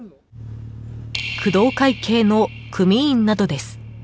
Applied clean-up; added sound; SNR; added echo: none; none; none; none.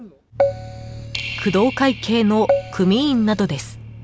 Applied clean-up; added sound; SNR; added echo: none; Keyboard (musical); 5 dB; none.